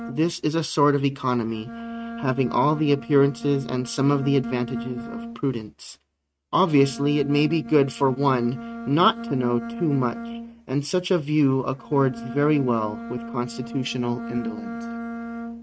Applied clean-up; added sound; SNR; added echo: neural mask model RNNoise.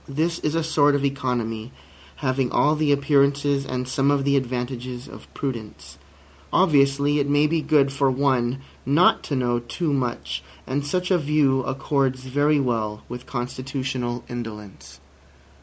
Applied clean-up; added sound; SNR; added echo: none; none; none; none.